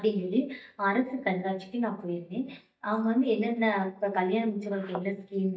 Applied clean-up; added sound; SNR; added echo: neural mask model DeepFilterNet 3.